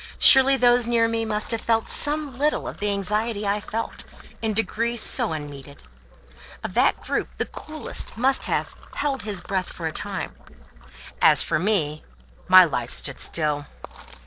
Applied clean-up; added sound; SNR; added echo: neural separator model SepFormer DNS4.